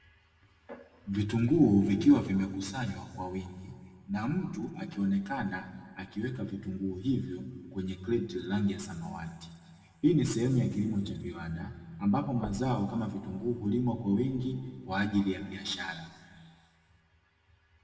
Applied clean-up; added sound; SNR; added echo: none; Knock; 19 dB; reverberation time 1.9 s.